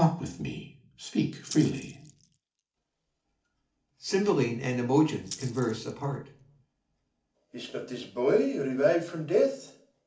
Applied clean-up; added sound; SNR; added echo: none; Rattle (instrument); 17 dB; reverberation time 0.4 s.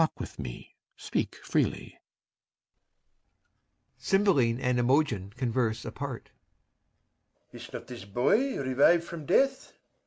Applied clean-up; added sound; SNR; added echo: none; none; none; none.